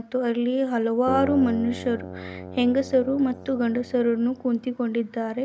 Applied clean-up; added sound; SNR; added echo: none; Keyboard (musical); 12 dB; none.